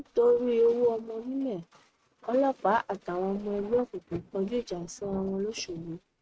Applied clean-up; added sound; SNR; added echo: neural mask model RNNoise.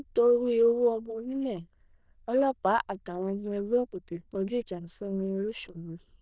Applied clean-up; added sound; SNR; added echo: neural diffusion model UNIVERSE++.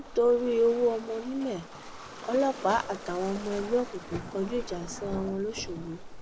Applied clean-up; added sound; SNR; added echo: none; Waves, surf; 12 dB; none.